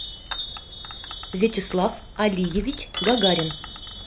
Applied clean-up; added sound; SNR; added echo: none; Chime; 2 dB; none.